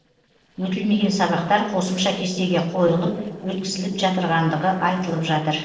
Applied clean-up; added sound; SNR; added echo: neural separator model SepFormer DNS4.